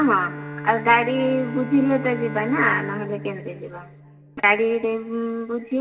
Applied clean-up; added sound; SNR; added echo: none; Bowed string instrument; 12 dB; reverberation time 2.3 s.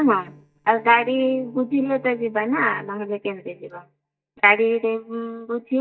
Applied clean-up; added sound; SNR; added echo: neural mask model DeepFilterNet 3.